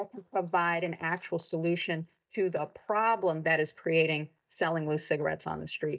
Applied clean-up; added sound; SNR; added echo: neural mask model DeepFilterNet 3.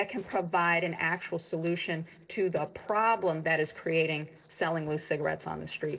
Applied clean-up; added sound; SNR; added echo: neural separator model SepFormer DNS4.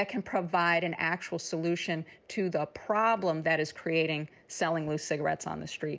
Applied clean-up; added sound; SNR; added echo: none; none; none; none.